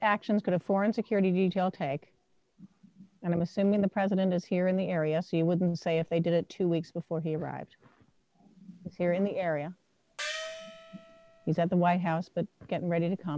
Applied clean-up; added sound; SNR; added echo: none; Gong; 11 dB; none.